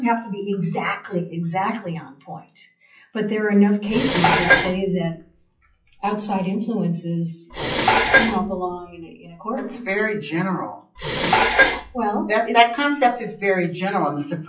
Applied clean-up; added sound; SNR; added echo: classical method WPE with log-MMSE.